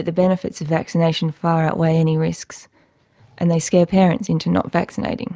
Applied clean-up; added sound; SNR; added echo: none; none; none; none.